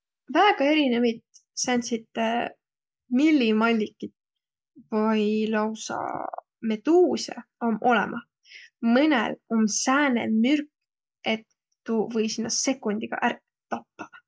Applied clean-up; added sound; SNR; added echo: none; none; none; none.